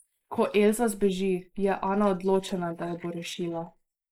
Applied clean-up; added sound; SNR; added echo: neural mask model Resemble Enhance denoiser.